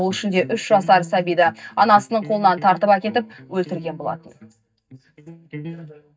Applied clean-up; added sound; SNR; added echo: neural mask model DeepFilterNet 3.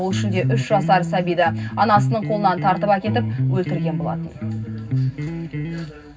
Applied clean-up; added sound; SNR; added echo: none; Electric guitar; 2 dB; reverberation time 0.4 s.